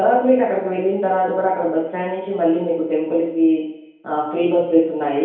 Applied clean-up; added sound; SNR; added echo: none; none; none; reverberation time 2.2 s.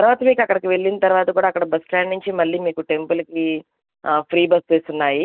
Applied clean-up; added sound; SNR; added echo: none; none; none; none.